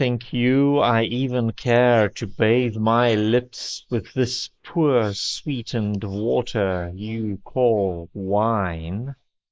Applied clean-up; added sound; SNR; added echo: neural mask model Resemble Enhance denoiser.